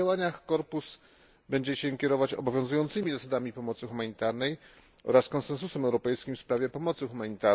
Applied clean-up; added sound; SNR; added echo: none; none; none; none.